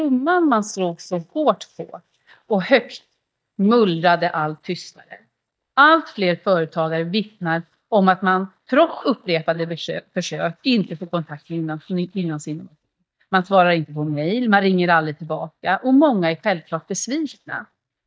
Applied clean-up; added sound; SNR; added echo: neural mask model DeepFilterNet 3.